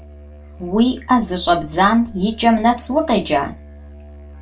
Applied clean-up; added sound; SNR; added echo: none; Musical instrument; 19 dB; reverberation time 0.2 s.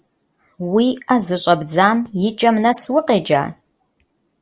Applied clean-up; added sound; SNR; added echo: none; none; none; none.